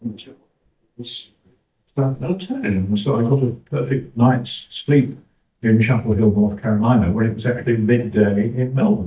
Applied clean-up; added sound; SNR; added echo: neural mask model DeepFilterNet 3.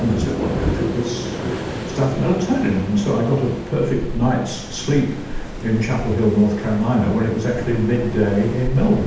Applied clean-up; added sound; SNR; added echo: none; Waves, surf; 7 dB; reverberation time 0.8 s.